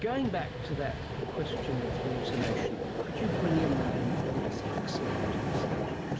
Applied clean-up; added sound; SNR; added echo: none; Vehicle; -3 dB; none.